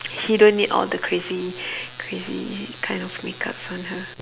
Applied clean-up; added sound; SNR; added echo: none; none; none; none.